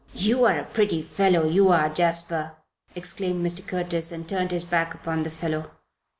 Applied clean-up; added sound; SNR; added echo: none; none; none; none.